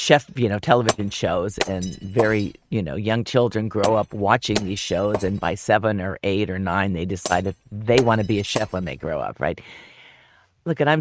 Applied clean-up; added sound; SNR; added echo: neural mask model RNNoise.